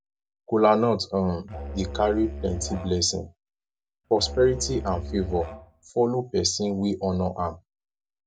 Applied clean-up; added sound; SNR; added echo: none; Musical instrument; 10 dB; none.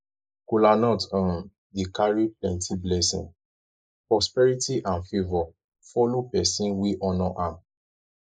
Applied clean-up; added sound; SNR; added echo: neural mask model Resemble Enhance denoiser.